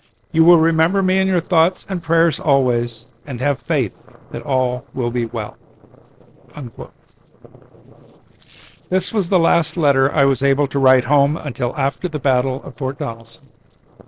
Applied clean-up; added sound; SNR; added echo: neural separator model SepFormer DNS4.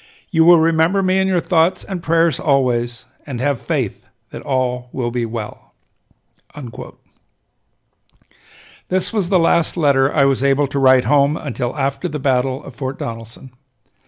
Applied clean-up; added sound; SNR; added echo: none; none; none; none.